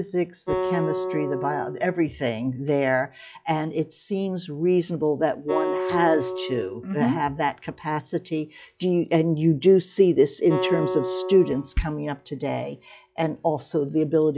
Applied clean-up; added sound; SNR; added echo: classical method log-MMSE.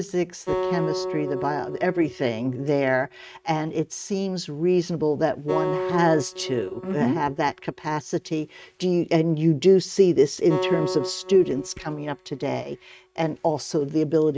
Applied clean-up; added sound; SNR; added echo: neural mask model RNNoise.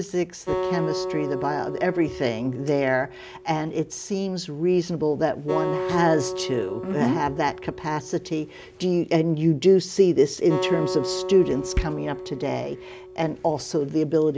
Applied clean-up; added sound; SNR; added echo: none; Acoustic guitar; 9 dB; none.